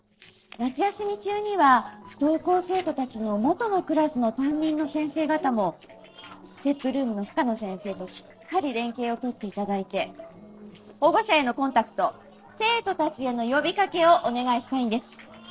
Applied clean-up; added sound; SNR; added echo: neural separator model SepFormer DNS4.